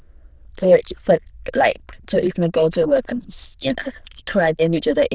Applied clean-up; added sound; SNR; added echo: neural diffusion model UNIVERSE++.